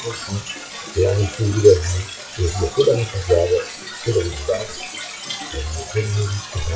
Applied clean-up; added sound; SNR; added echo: classical method WPE with log-MMSE.